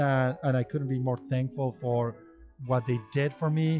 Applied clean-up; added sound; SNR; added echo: classical method log-MMSE.